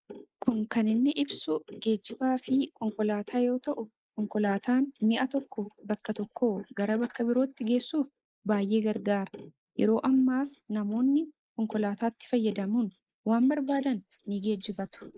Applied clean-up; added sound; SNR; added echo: neural mask model Resemble Enhance denoiser.